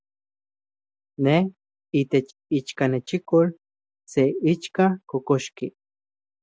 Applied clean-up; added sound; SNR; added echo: none; none; none; none.